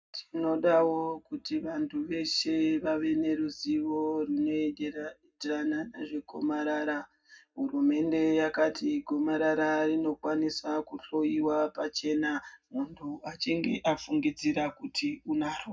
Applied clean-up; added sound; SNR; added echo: none; none; none; reverberation time 0.3 s.